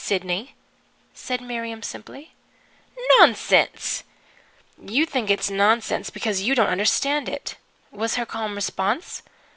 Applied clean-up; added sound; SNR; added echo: none; none; none; none.